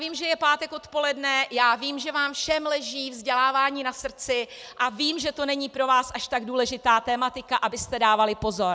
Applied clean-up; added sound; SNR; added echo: none; none; none; none.